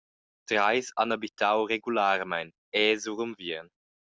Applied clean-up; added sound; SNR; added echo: none; none; none; none.